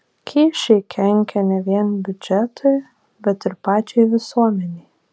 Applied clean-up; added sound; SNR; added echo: none; none; none; none.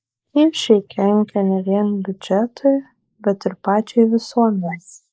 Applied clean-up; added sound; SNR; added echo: neural mask model Resemble Enhance denoiser.